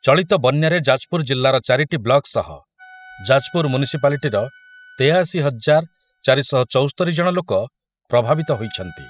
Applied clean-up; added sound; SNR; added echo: classical method spectral subtraction.